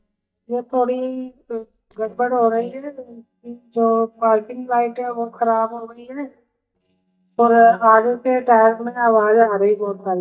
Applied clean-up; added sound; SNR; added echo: neural mask model DeepFilterNet 3.